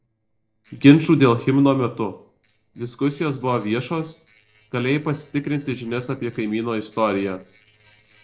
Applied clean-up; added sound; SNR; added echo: neural separator model SepFormer DNS4.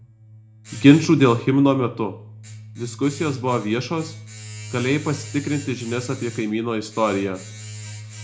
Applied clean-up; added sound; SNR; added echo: none; Domestic sounds, home sounds; 15 dB; reverberation time 0.4 s.